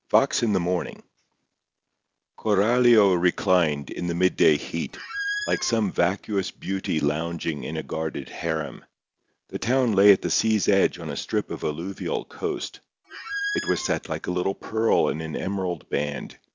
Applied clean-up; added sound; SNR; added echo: none; Squeak; 7 dB; none.